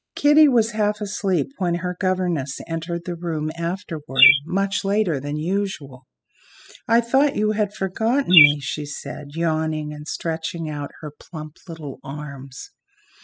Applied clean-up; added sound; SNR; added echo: classical method spectral subtraction.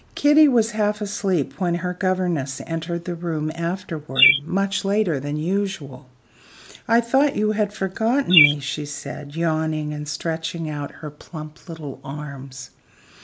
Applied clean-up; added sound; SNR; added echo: none; Bird; 0 dB; none.